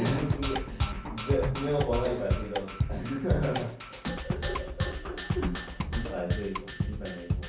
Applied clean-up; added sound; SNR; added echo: none; Percussion; -1 dB; reverberation time 0.6 s.